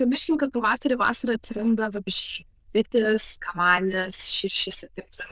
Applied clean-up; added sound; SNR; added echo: neural diffusion model UNIVERSE++.